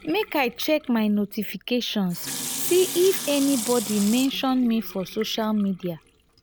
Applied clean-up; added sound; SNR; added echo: none; Sink (filling or washing) / Water tap, faucet; 11 dB; none.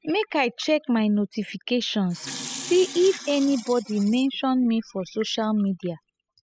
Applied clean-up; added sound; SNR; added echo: classical method spectral subtraction.